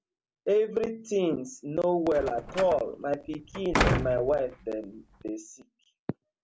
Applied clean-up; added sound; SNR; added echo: none; Slam; 4 dB; none.